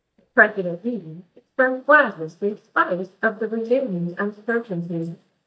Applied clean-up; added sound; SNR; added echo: neural mask model DeepFilterNet 3.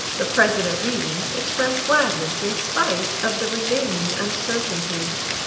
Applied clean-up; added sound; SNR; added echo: none; Rain; 2 dB; reverberation time 0.8 s.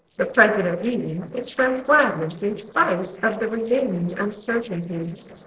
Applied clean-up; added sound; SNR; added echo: neural separator model SepFormer DNS4.